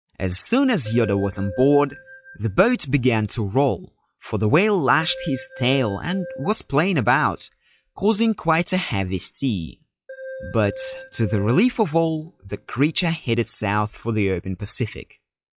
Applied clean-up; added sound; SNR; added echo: classical method log-MMSE.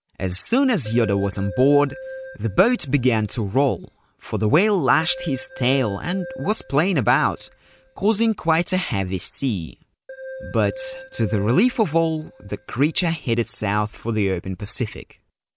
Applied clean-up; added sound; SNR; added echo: none; Keyboard (musical); 16 dB; none.